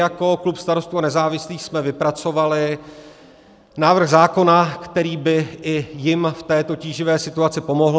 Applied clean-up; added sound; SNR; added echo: none; none; none; none.